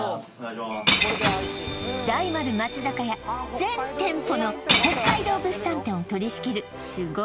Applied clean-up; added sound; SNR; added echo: none; Shatter / Crushing; 0 dB; none.